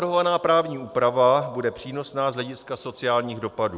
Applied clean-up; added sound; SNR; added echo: none; none; none; none.